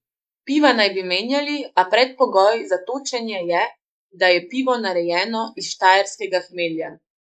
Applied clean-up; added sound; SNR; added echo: neural mask model Resemble Enhance denoiser.